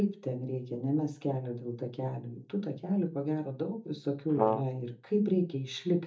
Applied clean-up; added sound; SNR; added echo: neural mask model DeepFilterNet 3.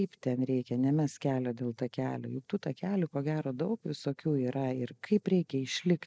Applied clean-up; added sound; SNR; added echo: none; none; none; none.